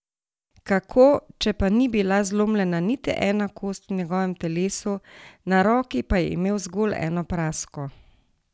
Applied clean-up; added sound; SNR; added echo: none; none; none; none.